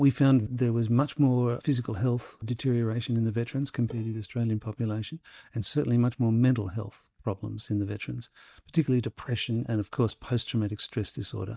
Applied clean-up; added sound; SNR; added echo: neural mask model DeepFilterNet 3.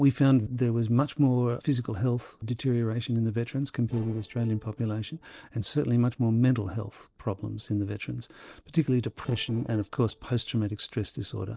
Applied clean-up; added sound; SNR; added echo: neural separator model SepFormer DNS4.